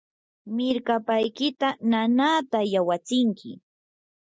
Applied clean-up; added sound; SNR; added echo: none; none; none; none.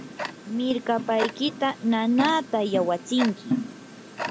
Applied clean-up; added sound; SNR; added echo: none; Tick-tock; 8 dB; none.